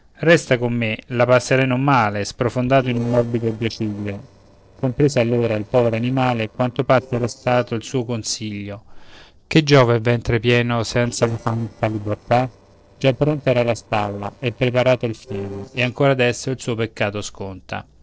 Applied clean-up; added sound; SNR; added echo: neural separator model SepFormer DNS4.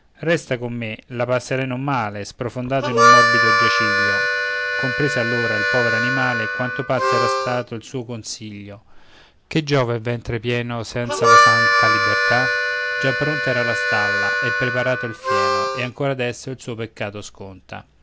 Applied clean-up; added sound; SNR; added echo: none; Harmonica; -4 dB; none.